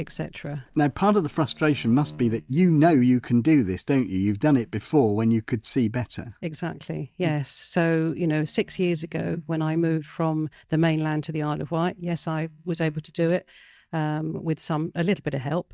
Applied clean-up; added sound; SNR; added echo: neural mask model DeepFilterNet 3.